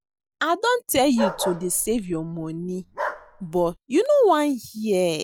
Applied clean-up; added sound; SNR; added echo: none; Bark; 9 dB; none.